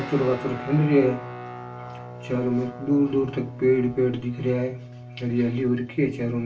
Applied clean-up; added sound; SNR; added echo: none; Guitar; 14 dB; reverberation time 0.2 s.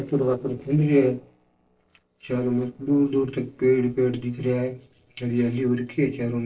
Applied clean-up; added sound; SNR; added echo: neural separator model SepFormer DNS4.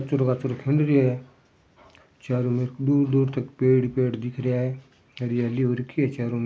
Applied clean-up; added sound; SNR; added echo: none; none; none; none.